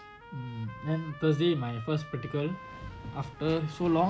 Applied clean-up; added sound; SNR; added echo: none; Trumpet; 17 dB; none.